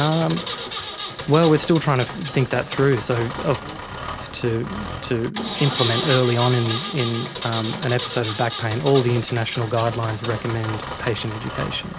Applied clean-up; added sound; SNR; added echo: none; Engine; 8 dB; none.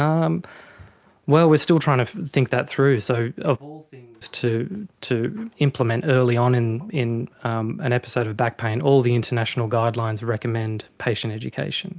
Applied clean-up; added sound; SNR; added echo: none; none; none; none.